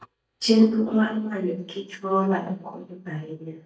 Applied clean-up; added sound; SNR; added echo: neural mask model DeepFilterNet 3.